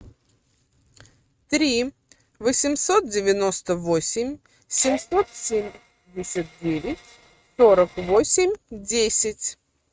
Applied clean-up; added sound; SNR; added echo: neural mask model RNNoise.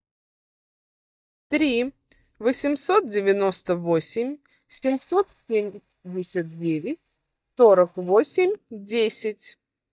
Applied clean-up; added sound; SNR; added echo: neural mask model DeepFilterNet 3.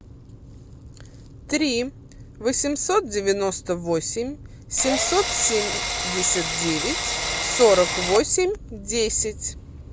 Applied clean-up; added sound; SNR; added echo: none; Drill; 2 dB; none.